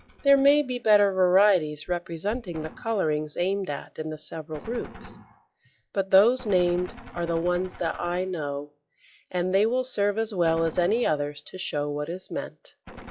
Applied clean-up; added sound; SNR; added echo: classical method log-MMSE.